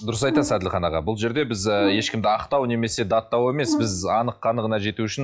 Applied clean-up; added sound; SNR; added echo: classical method log-MMSE.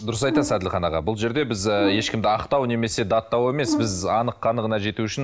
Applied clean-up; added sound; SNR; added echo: none; Brass instrument; 6 dB; none.